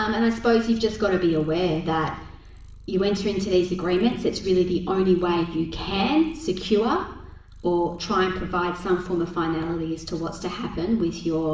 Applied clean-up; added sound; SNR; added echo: none; Purr; 19 dB; reverberation time 0.8 s.